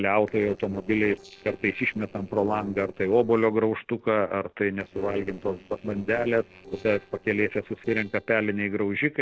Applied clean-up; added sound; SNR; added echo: neural separator model SepFormer DNS4.